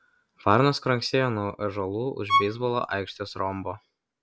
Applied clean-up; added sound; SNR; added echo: none; Bowed string instrument; 3 dB; none.